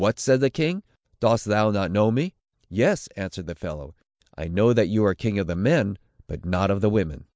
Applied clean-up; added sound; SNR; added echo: none; none; none; none.